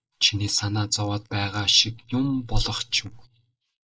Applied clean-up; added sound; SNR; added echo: neural mask model Resemble Enhance denoiser.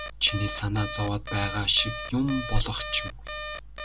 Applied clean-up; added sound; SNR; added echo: none; Alarm; 2 dB; none.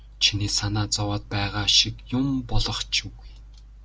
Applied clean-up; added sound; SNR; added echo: none; none; none; none.